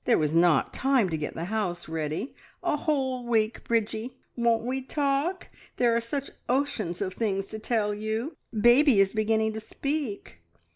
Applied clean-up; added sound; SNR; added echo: none; none; none; none.